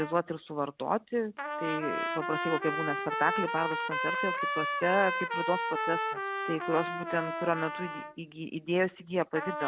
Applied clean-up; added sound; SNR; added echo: none; Trumpet; 2 dB; none.